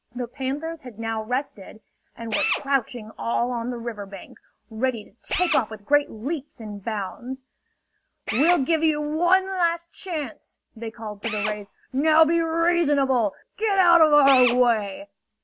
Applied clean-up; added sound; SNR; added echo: none; Drill; 12 dB; none.